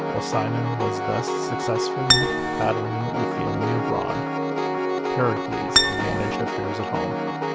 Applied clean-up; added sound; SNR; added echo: none; Acoustic guitar + Piano; -4 dB; none.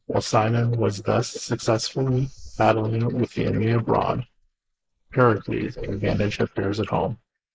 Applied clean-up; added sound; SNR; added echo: neural mask model Resemble Enhance denoiser.